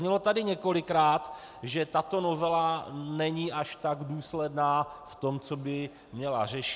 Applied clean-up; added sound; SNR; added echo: none; none; none; none.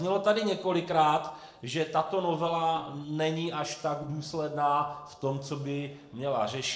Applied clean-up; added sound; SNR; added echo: neural separator model SepFormer DNS4.